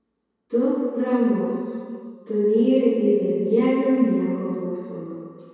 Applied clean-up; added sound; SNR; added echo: none; none; none; reverberation time 2.2 s.